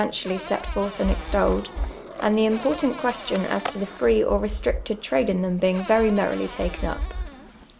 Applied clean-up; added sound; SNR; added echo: none; Cupboard open or close / Door + Skateboard; 14 dB; none.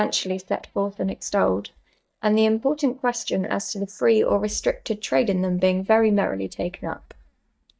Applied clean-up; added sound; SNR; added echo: neural mask model DeepFilterNet 3.